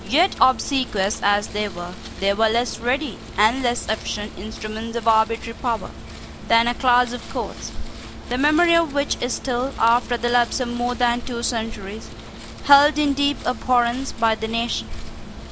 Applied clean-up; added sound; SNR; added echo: none; Wind; 14 dB; none.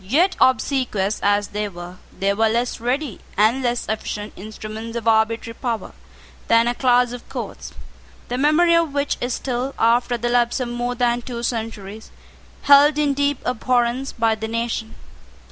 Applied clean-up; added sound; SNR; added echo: none; none; none; none.